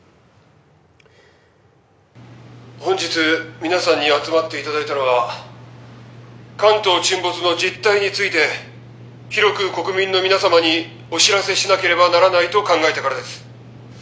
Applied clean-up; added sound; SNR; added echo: none; none; none; none.